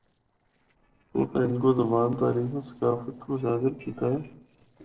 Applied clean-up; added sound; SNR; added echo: neural separator model SepFormer DNS4.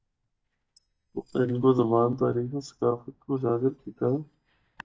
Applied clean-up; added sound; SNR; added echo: neural mask model DeepFilterNet 3.